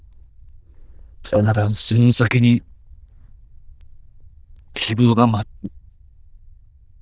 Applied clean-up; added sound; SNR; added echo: neural diffusion model UNIVERSE++.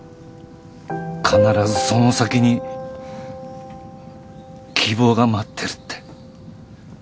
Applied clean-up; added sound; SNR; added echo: none; none; none; none.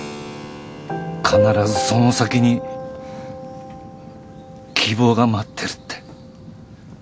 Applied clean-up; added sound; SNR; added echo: none; Keyboard (musical); 20 dB; none.